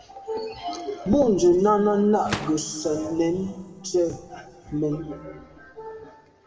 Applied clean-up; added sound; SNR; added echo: none; Gunshot, gunfire; 17 dB; reverberation time 1.5 s.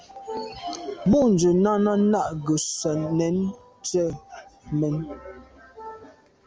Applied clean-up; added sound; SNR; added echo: none; none; none; none.